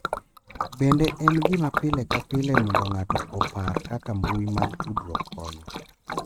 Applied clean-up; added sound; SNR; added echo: neural mask model RNNoise.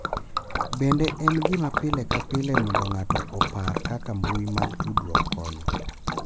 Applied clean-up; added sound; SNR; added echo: none; Liquid; -1 dB; none.